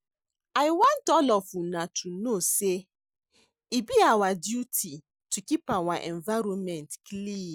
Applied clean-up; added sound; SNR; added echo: none; none; none; none.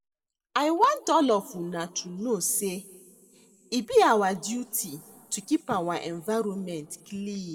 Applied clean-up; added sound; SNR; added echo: none; none; none; reverberation time 2.1 s.